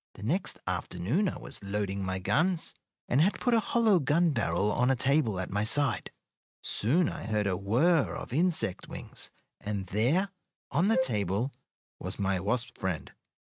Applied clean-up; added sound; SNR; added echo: neural mask model RNNoise.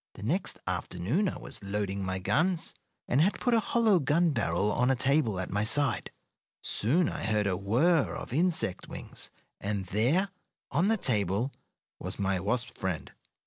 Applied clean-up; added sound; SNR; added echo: neural separator model SepFormer DNS4.